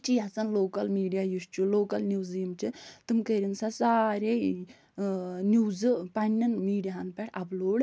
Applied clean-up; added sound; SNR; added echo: none; none; none; none.